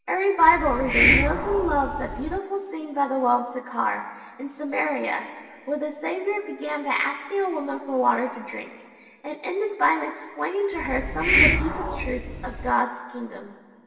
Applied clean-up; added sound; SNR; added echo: none; Hiss; -2 dB; reverberation time 2.0 s.